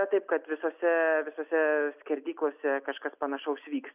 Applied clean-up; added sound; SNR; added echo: none; none; none; none.